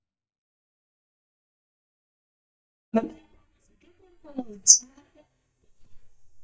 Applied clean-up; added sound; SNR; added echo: neural mask model DeepFilterNet 3.